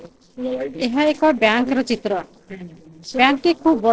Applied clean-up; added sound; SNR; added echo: neural separator model SepFormer DNS4.